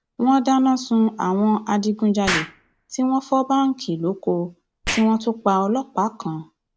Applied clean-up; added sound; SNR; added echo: none; Explosion; 14 dB; none.